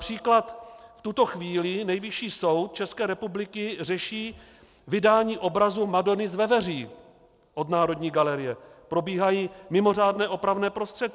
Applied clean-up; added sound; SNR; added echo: none; none; none; none.